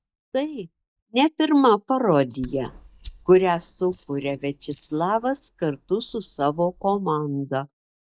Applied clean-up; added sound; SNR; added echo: neural mask model DeepFilterNet 3.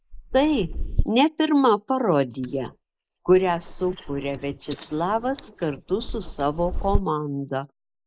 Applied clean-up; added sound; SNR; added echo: neural mask model Resemble Enhance denoiser.